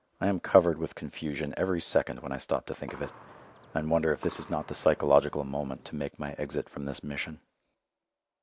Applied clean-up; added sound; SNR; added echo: none; Gunshot, gunfire; 19 dB; none.